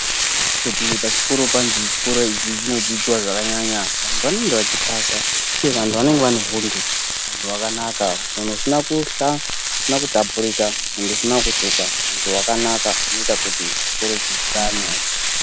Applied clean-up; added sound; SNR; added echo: none; Frying (food); -2 dB; none.